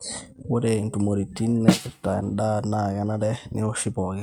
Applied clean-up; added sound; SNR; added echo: neural mask model RNNoise.